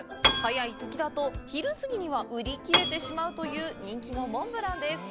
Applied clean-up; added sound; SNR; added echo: none; Piano; 1 dB; none.